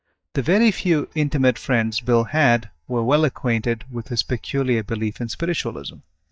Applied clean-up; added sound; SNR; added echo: neural mask model DeepFilterNet 3.